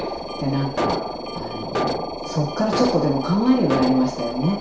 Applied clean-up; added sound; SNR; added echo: none; Alarm; 4 dB; reverberation time 0.6 s.